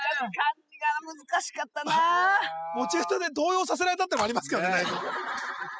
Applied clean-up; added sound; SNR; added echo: classical method spectral subtraction.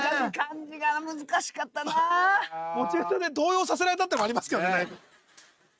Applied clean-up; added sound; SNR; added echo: neural mask model RNNoise.